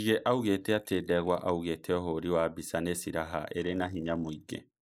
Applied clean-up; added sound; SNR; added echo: neural mask model Resemble Enhance denoiser.